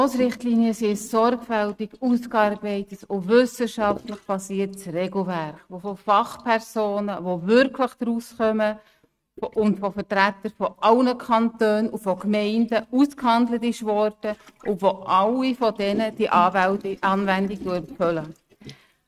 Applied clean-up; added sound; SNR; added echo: neural mask model RNNoise.